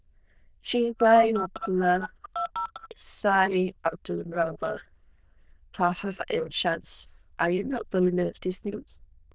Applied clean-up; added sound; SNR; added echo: neural diffusion model UNIVERSE++.